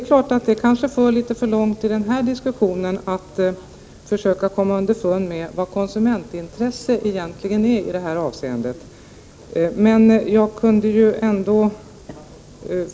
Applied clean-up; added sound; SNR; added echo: none; none; none; none.